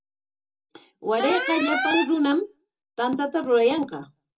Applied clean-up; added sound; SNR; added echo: none; Alarm; 4 dB; reverberation time 0.2 s.